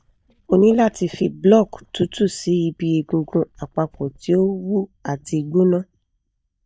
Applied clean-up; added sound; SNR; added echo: neural mask model DeepFilterNet 3.